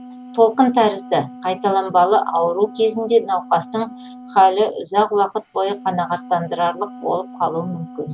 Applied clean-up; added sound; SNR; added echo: none; Wind instrument, woodwind instrument; 18 dB; none.